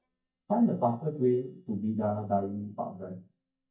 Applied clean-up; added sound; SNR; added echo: neural mask model DeepFilterNet 3.